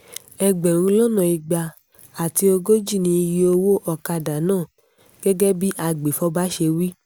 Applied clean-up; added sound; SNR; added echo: none; none; none; none.